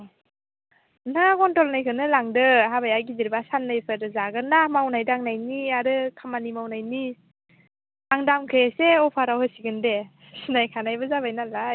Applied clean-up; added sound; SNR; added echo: none; none; none; none.